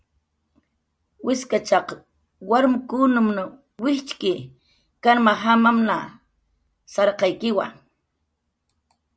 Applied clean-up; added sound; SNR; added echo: none; none; none; none.